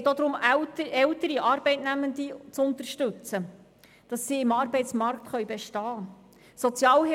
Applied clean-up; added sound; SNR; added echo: none; none; none; none.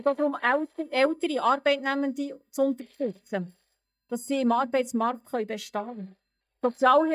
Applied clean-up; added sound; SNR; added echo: neural mask model DeepFilterNet 3.